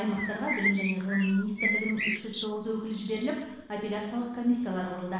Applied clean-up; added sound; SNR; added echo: none; Bird; 3 dB; reverberation time 0.9 s.